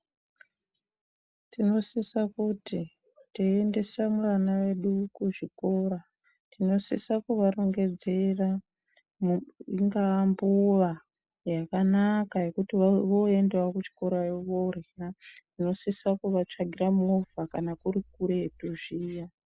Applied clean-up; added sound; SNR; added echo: neural mask model Resemble Enhance denoiser.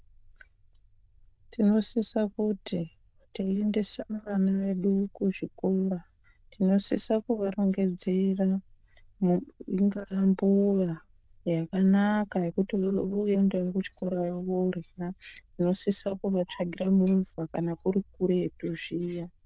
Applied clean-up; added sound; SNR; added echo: neural diffusion model UNIVERSE++.